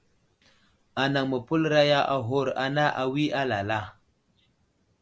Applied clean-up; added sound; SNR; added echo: none; none; none; none.